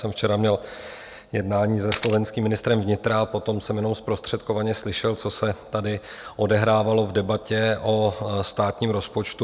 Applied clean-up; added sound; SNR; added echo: none; Camera; 6 dB; none.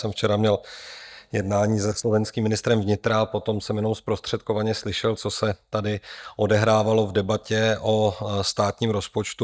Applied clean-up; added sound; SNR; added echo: neural mask model DeepFilterNet 3.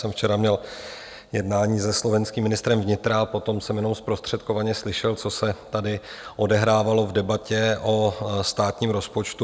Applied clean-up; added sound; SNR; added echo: none; none; none; none.